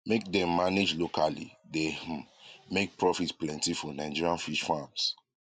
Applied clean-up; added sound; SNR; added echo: none; none; none; none.